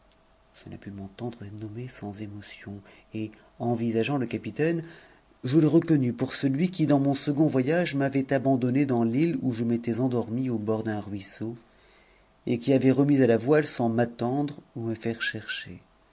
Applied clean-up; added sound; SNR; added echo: none; none; none; none.